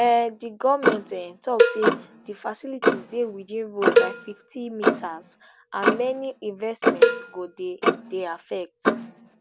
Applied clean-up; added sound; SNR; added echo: none; Cowbell + Clock; -4 dB; none.